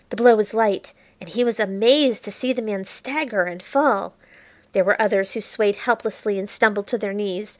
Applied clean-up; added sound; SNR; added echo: none; none; none; none.